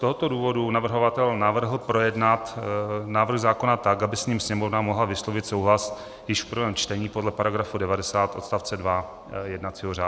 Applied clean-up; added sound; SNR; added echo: none; none; none; none.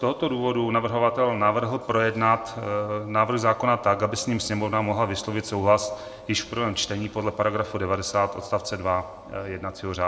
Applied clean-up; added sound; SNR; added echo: none; none; none; reverberation time 0.6 s.